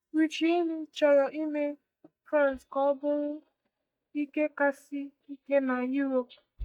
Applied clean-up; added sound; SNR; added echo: neural mask model DeepFilterNet 3.